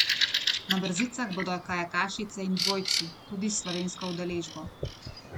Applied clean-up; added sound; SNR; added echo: none; Bird vocalization, bird call, bird song; 0 dB; none.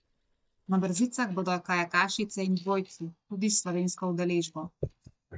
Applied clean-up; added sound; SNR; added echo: neural mask model DeepFilterNet 3.